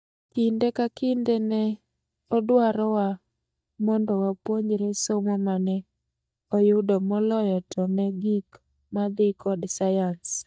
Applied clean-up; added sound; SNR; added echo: neural mask model DeepFilterNet 3.